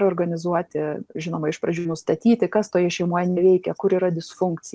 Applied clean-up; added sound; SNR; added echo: none; none; none; none.